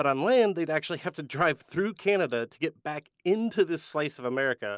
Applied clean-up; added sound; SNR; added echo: none; none; none; none.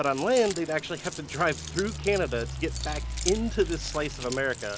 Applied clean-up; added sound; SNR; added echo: none; Keys jangling + Idling / Truck; 7 dB; none.